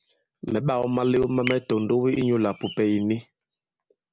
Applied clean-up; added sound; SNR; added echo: none; Finger snapping + Bird; 16 dB; none.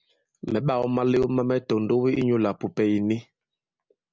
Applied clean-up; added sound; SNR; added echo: none; none; none; none.